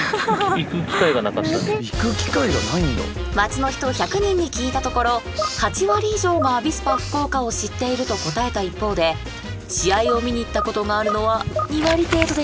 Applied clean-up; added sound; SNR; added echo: none; Writing; 14 dB; none.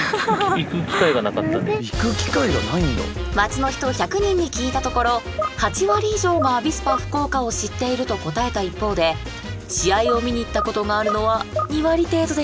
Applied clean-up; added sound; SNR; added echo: none; none; none; none.